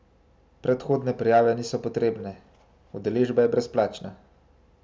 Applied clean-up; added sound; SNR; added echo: none; none; none; none.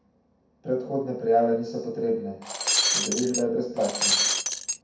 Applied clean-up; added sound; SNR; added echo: none; Shatter; -2 dB; reverberation time 0.6 s.